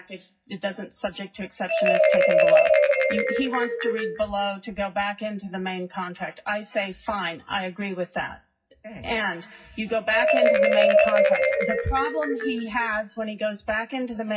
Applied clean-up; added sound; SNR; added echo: classical method WPE with log-MMSE.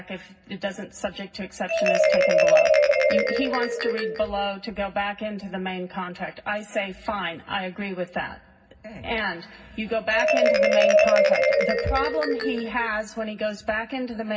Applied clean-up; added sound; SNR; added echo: none; Marimba, xylophone; -5 dB; reverberation time 0.4 s.